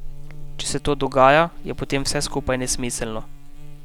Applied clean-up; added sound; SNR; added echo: none; Buzz; 9 dB; none.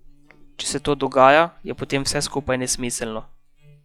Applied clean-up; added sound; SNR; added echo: classical method log-MMSE.